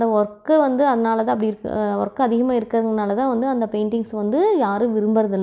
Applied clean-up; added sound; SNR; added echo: none; none; none; none.